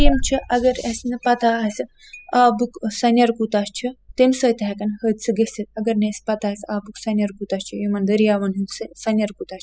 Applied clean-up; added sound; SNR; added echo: classical method spectral subtraction.